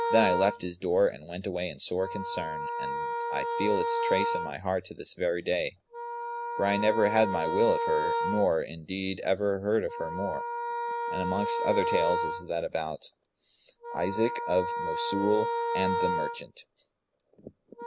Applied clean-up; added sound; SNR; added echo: none; Wind instrument, woodwind instrument; 3 dB; none.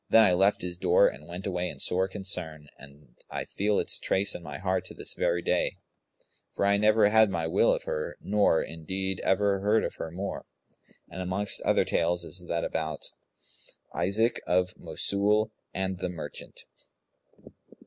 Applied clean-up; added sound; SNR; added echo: none; none; none; none.